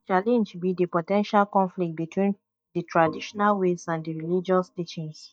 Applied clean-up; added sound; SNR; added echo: neural mask model DeepFilterNet 3.